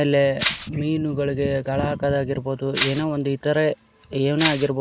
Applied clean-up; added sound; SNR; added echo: none; Rattle (instrument); 3 dB; none.